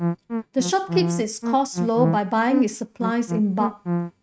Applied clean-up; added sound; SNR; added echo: neural mask model RNNoise.